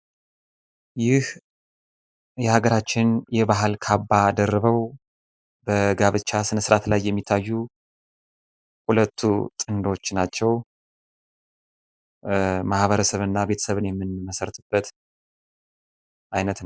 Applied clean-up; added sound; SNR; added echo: neural mask model Resemble Enhance denoiser.